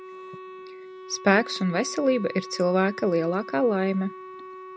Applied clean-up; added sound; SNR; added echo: none; Wind instrument, woodwind instrument; 14 dB; none.